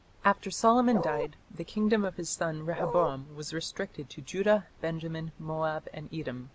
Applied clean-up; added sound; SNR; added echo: none; Bark; 3 dB; none.